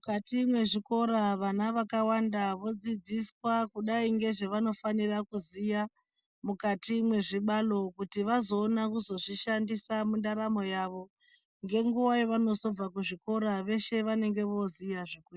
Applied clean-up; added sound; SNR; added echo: none; none; none; none.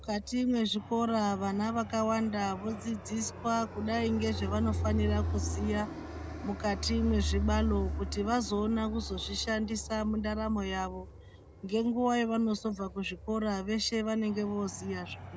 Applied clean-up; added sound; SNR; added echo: none; Fixed-wing aircraft, airplane; 6 dB; none.